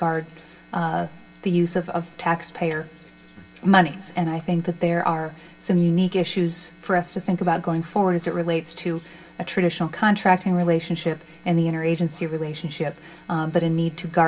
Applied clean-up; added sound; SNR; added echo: none; none; none; reverberation time 0.2 s.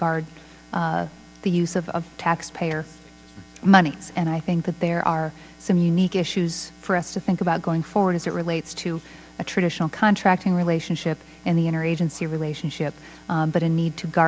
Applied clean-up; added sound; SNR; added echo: none; none; none; none.